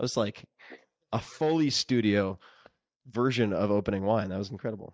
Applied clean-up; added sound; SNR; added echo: neural mask model DeepFilterNet 3.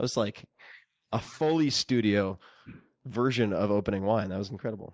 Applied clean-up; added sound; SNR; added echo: neural mask model Resemble Enhance denoiser.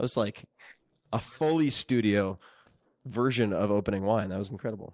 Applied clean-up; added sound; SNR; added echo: neural separator model SepFormer DNS4.